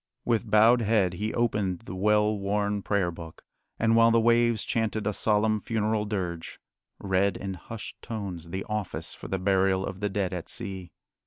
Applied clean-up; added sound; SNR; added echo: none; none; none; none.